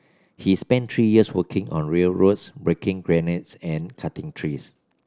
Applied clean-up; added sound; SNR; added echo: none; none; none; none.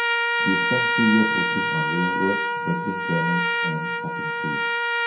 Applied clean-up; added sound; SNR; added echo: none; Trumpet; -3 dB; reverberation time 0.5 s.